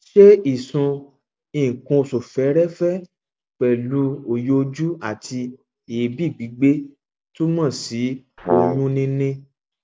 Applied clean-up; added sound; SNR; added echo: none; Brass instrument; 1 dB; none.